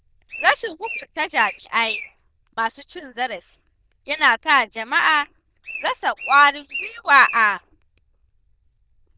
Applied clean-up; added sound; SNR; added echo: neural diffusion model UNIVERSE++.